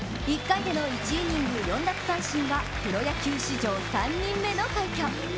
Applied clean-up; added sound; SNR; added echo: none; none; none; none.